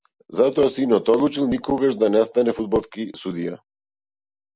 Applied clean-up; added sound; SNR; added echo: none; none; none; none.